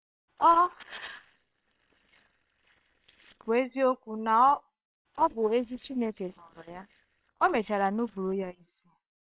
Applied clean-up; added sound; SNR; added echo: neural separator model SepFormer WHAM!.